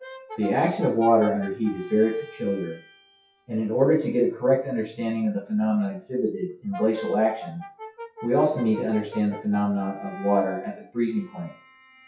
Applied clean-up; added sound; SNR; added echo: classical method WPE with log-MMSE.